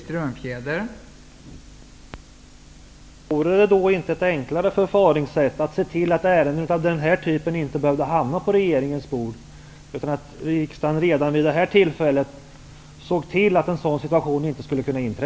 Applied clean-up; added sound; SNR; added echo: none; none; none; none.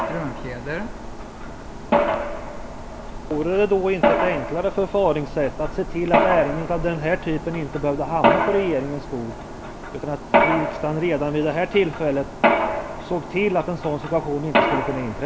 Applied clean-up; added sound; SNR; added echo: none; Mechanisms; 0 dB; none.